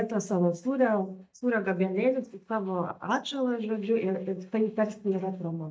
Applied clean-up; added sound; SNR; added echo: neural mask model DeepFilterNet 3.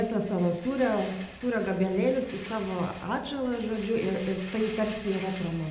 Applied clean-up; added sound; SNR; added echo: none; Rattle; 13 dB; reverberation time 0.8 s.